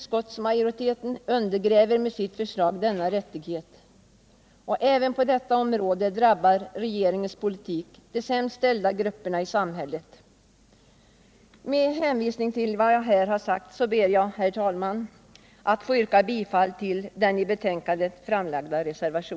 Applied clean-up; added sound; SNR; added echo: none; none; none; none.